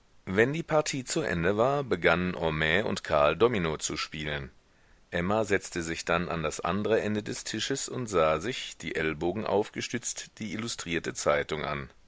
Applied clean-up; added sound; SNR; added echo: none; none; none; none.